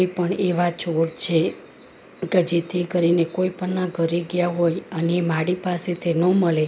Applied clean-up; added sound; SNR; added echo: none; none; none; none.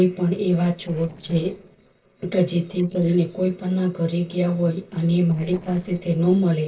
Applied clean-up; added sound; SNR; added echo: neural separator model SepFormer DNS4.